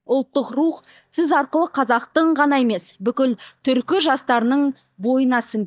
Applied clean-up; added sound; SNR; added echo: neural mask model DeepFilterNet 3.